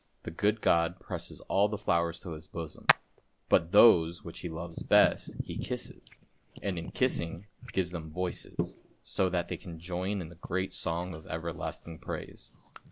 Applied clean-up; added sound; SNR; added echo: none; Hands; 9 dB; none.